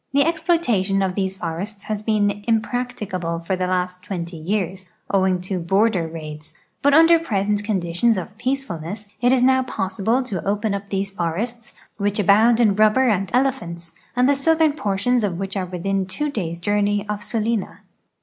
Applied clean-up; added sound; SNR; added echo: none; none; none; none.